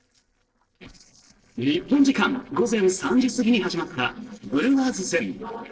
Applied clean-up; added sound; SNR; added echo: neural separator model SepFormer DNS4.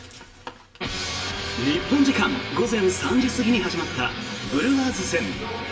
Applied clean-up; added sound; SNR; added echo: none; Bowed string instrument; 18 dB; reverberation time 0.9 s.